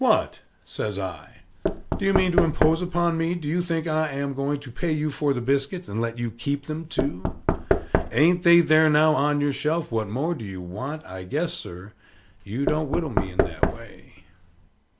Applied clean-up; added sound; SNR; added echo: none; Knock / Wood; 3 dB; none.